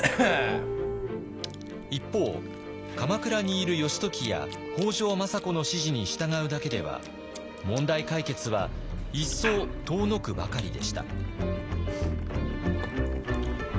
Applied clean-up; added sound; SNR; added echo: none; Chewing, mastication / Cough; 9 dB; none.